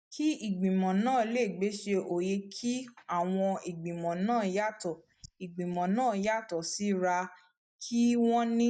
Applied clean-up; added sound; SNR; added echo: neural mask model DeepFilterNet 3.